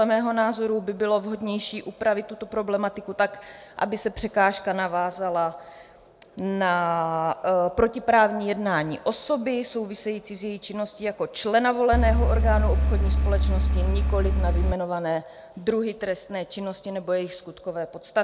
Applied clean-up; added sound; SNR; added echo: none; Engine; -5 dB; none.